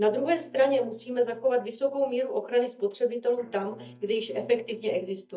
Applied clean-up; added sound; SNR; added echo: neural mask model DeepFilterNet 3.